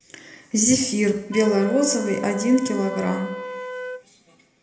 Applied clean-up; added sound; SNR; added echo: none; Wind instrument, woodwind instrument; 12 dB; reverberation time 0.6 s.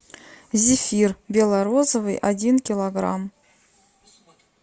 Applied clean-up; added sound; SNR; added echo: none; none; none; none.